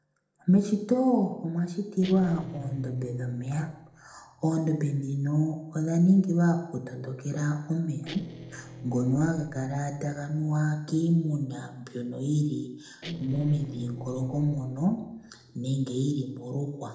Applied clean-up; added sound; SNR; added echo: neural separator model SepFormer DNS4.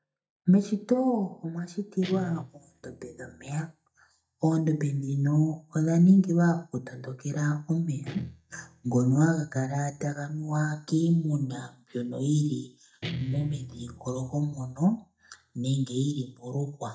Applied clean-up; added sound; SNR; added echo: neural mask model DeepFilterNet 3.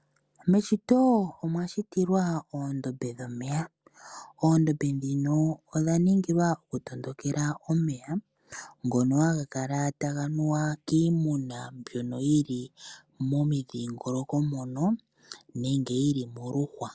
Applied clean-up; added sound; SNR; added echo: none; none; none; none.